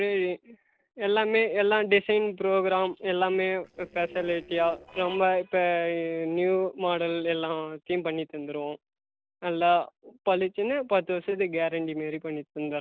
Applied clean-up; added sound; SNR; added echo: neural separator model SepFormer DNS4.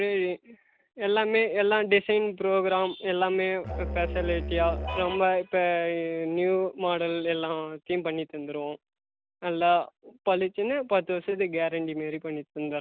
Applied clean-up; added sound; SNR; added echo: none; Musical instrument; 6 dB; none.